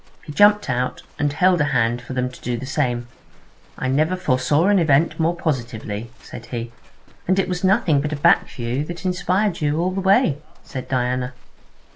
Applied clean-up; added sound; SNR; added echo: none; Livestock, farm animals, working animals; 17 dB; none.